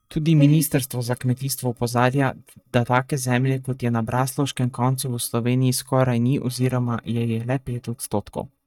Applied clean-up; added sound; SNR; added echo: neural mask model DeepFilterNet 3.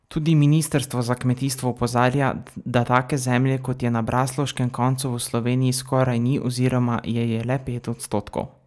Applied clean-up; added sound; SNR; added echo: none; none; none; none.